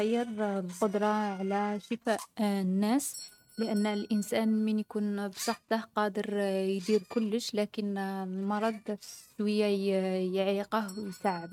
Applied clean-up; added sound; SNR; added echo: neural mask model RNNoise.